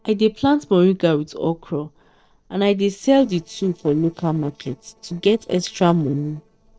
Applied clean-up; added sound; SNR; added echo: neural separator model SepFormer DNS4.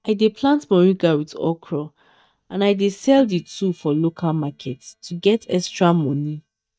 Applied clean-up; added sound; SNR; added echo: neural mask model DeepFilterNet 3.